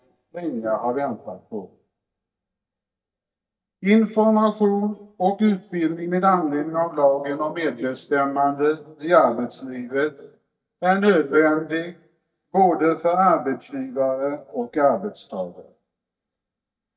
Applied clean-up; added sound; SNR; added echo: neural mask model DeepFilterNet 3.